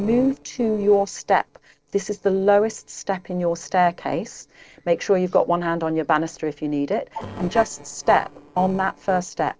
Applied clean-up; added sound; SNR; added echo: neural separator model SepFormer DNS4.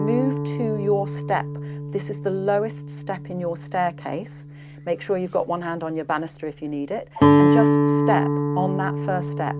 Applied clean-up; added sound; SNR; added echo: none; Guitar; -3 dB; none.